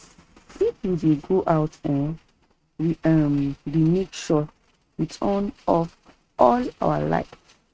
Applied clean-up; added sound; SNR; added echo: neural mask model RNNoise.